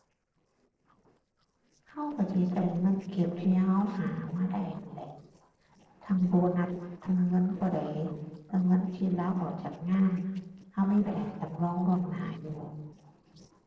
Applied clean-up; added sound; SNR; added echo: neural separator model SepFormer DNS4.